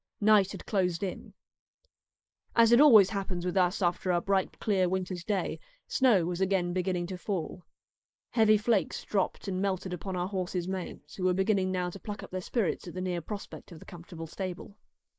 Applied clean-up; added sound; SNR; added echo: neural mask model Resemble Enhance denoiser.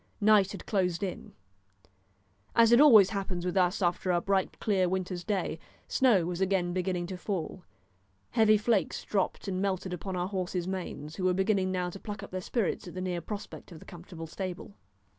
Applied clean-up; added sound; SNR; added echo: none; none; none; none.